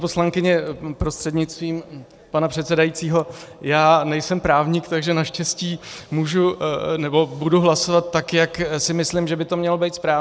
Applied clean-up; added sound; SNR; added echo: none; none; none; none.